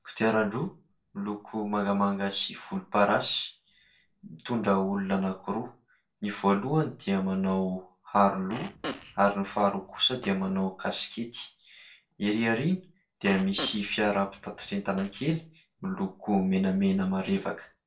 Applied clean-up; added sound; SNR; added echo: neural separator model SepFormer DNS4.